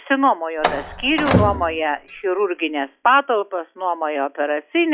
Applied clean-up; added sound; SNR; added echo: classical method log-MMSE.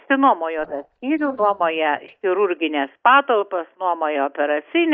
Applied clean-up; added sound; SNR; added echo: neural mask model DeepFilterNet 3.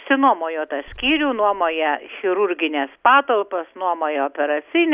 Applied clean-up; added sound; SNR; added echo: none; none; none; none.